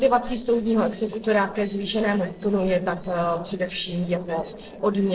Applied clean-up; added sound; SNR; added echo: neural separator model SepFormer DNS4.